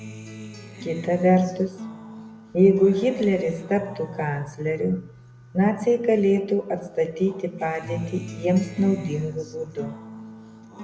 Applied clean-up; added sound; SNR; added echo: none; Acoustic guitar; 16 dB; none.